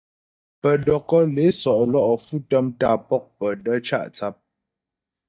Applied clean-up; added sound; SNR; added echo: neural mask model DeepFilterNet 3.